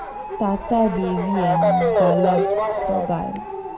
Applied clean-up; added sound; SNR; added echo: none; Motor vehicle (road) / Siren; -1 dB; reverberation time 0.9 s.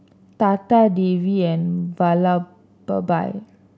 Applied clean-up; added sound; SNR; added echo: none; none; none; none.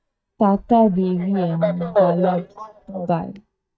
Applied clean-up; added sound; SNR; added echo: neural mask model DeepFilterNet 3.